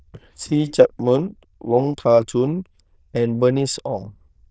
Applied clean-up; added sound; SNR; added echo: neural diffusion model UNIVERSE++.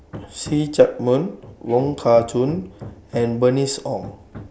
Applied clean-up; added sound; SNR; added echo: none; Hammer; 18 dB; none.